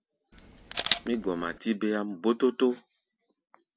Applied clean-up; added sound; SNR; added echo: none; Camera; 2 dB; none.